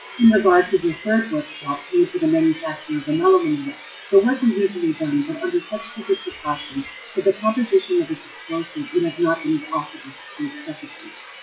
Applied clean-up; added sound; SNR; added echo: classical method WPE with log-MMSE.